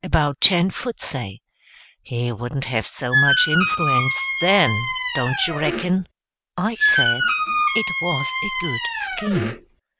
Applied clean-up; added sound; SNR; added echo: none; Squeak; -2 dB; none.